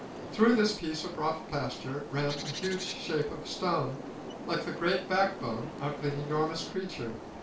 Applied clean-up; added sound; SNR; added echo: none; Bird; 10 dB; reverberation time 0.3 s.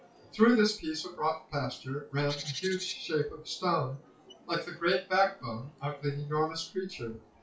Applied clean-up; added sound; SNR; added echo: classical method WPE with log-MMSE.